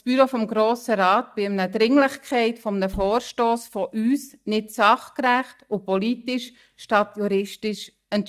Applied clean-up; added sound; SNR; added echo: neural mask model DeepFilterNet 3.